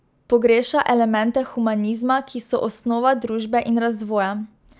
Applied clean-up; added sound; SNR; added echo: none; none; none; none.